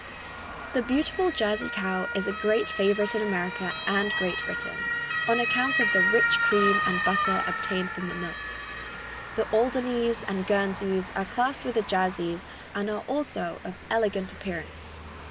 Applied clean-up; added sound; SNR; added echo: none; Motor vehicle (road) / Siren; 3 dB; none.